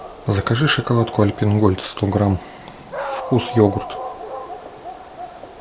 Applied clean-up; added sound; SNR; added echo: none; Dog; 12 dB; none.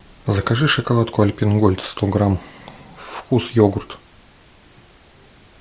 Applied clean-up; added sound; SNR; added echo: none; none; none; none.